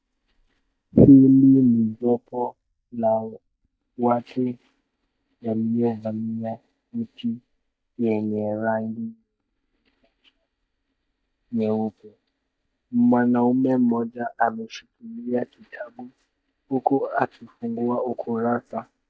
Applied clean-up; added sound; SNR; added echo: neural mask model DeepFilterNet 3.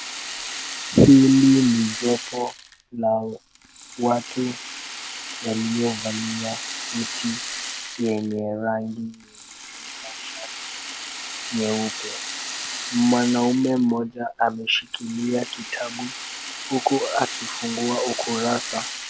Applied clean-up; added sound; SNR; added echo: none; Rattle (instrument); 10 dB; none.